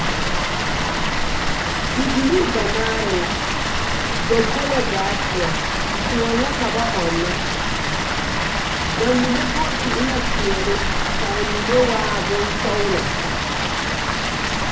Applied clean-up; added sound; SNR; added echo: none; Water; -4 dB; reverberation time 1.9 s.